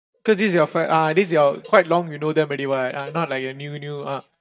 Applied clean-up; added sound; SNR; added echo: neural mask model DeepFilterNet 3.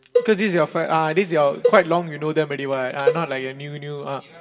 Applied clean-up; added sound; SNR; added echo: none; Cowbell; 5 dB; reverberation time 0.5 s.